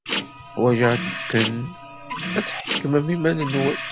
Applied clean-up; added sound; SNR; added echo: none; Printer; 6 dB; none.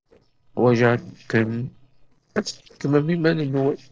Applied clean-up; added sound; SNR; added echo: neural separator model SepFormer DNS4.